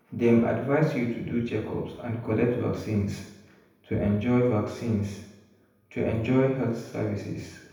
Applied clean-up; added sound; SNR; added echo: none; none; none; reverberation time 0.8 s.